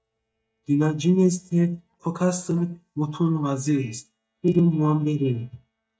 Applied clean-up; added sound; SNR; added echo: neural mask model DeepFilterNet 3.